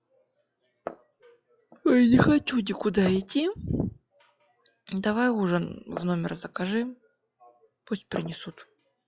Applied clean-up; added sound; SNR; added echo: classical method log-MMSE.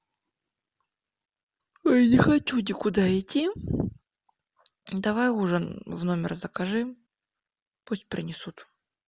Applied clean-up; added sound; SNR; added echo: none; none; none; none.